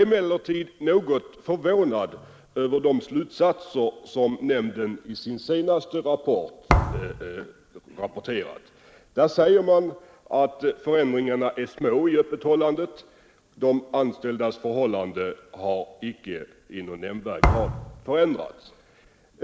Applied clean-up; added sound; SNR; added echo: none; Thump, thud; 0 dB; none.